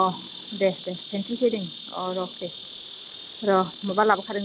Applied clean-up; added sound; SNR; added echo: none; Insect; -5 dB; none.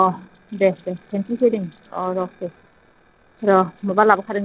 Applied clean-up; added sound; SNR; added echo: neural separator model SepFormer DNS4.